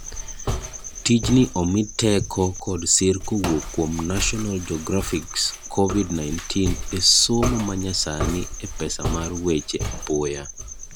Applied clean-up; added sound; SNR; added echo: none; Walk, footsteps; 8 dB; none.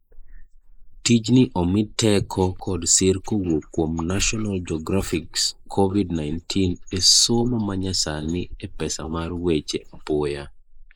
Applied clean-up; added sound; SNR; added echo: neural mask model Resemble Enhance denoiser.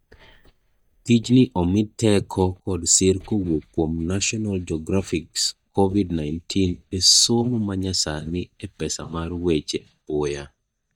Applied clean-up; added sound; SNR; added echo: neural mask model DeepFilterNet 3.